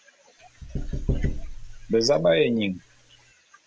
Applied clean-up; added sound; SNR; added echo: none; Knock / Wood; 4 dB; none.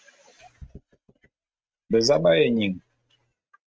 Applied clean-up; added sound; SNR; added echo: neural mask model RNNoise.